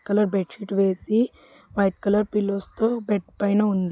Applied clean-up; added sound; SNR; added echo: none; none; none; none.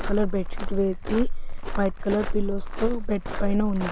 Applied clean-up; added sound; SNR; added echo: none; Walk, footsteps; -1 dB; none.